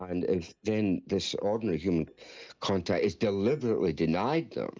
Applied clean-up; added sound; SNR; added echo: neural mask model DeepFilterNet 3.